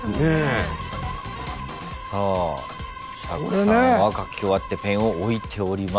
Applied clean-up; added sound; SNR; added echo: none; none; none; none.